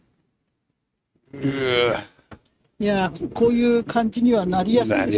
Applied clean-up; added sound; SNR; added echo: neural mask model RNNoise.